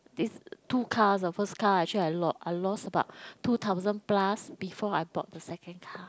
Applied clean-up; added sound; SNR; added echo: none; none; none; none.